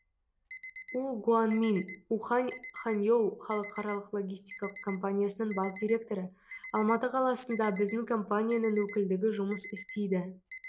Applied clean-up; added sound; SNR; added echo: none; Alarm; 17 dB; none.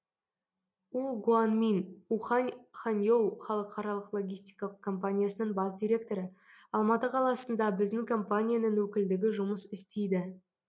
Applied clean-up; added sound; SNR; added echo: none; none; none; none.